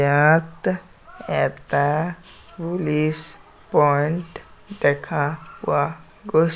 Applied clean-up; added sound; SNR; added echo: none; none; none; none.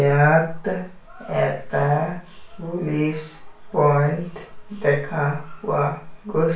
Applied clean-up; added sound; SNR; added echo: none; none; none; reverberation time 0.4 s.